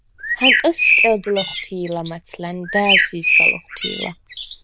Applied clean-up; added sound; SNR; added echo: neural diffusion model UNIVERSE++.